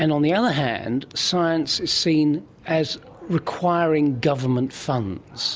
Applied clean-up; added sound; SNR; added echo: none; none; none; none.